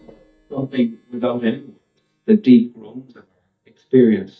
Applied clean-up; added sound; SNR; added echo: neural mask model DeepFilterNet 3.